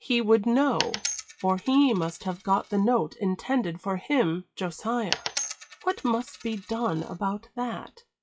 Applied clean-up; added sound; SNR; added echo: classical method WPE with log-MMSE.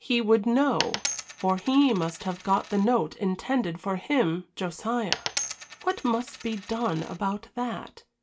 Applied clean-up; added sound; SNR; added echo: none; Coin (dropping); 10 dB; reverberation time 0.2 s.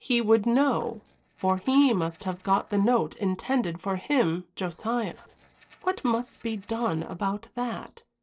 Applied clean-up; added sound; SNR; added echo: neural separator model SepFormer DNS4.